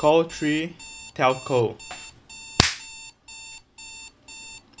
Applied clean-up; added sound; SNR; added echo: none; Alarm; 17 dB; none.